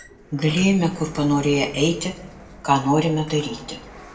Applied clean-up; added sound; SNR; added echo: none; Sliding door; 17 dB; reverberation time 0.6 s.